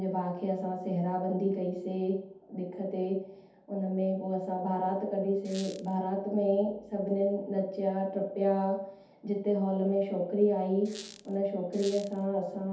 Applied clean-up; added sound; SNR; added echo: none; Squeak; 19 dB; reverberation time 0.6 s.